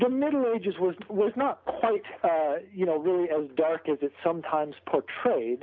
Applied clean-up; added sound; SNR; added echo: none; none; none; none.